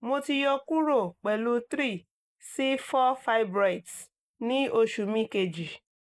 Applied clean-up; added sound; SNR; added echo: neural mask model Resemble Enhance denoiser.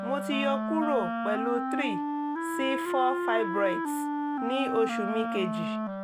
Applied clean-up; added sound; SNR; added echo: none; Wind instrument, woodwind instrument; 0 dB; none.